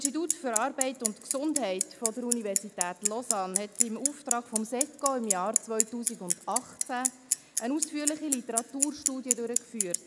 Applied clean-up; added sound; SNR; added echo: none; Bicycle; -2 dB; none.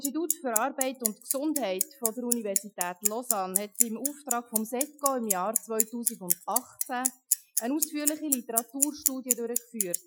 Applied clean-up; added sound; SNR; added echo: classical method Wiener filter.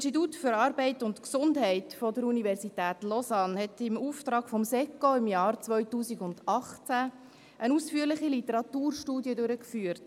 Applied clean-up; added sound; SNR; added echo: none; none; none; none.